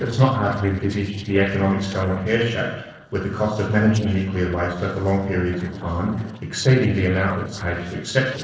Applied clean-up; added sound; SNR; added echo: neural separator model SepFormer DNS4.